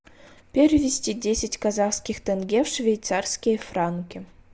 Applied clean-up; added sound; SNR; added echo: none; none; none; none.